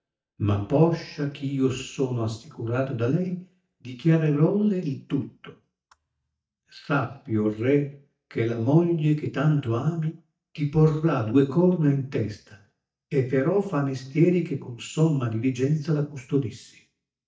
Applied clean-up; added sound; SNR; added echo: neural mask model DeepFilterNet 3.